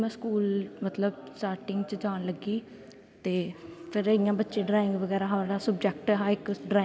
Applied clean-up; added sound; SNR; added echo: none; none; none; none.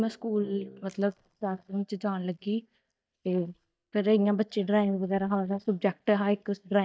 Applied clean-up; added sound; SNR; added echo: neural mask model DeepFilterNet 3.